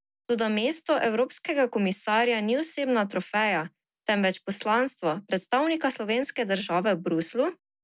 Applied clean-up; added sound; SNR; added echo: none; none; none; none.